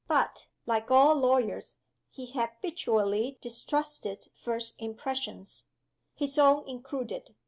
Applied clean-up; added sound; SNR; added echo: none; none; none; none.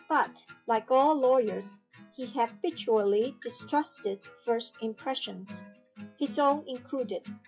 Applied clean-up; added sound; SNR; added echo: classical method WPE with log-MMSE.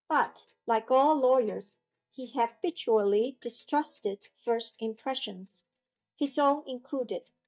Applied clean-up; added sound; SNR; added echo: neural mask model DeepFilterNet 3.